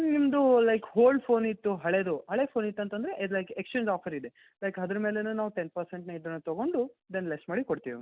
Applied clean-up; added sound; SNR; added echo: none; none; none; none.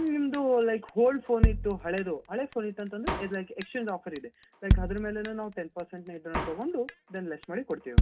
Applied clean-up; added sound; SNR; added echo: none; Drum kit; 1 dB; reverberation time 0.3 s.